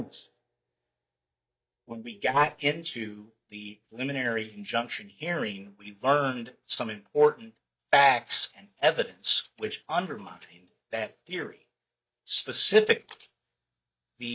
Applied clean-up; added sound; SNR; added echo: neural mask model DeepFilterNet 3.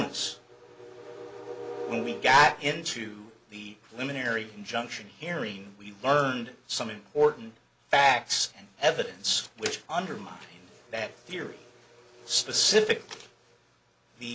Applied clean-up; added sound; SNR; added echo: none; none; none; none.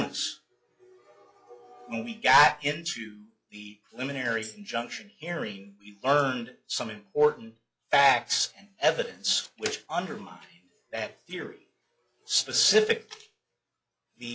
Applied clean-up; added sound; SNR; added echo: classical method log-MMSE.